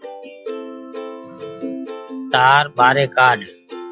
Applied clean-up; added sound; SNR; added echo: classical method log-MMSE.